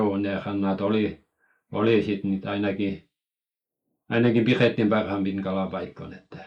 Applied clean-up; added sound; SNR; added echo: neural mask model Resemble Enhance denoiser.